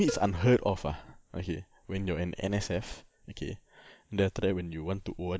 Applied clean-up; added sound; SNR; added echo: none; Cowbell; 14 dB; none.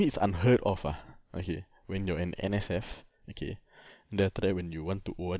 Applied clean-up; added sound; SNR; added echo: none; none; none; none.